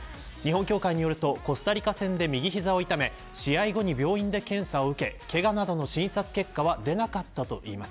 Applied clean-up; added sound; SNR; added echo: none; none; none; none.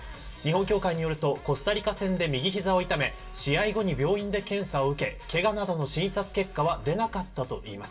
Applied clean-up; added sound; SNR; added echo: none; none; none; reverberation time 0.2 s.